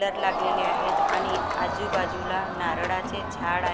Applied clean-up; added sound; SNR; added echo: none; Crowd; -2 dB; none.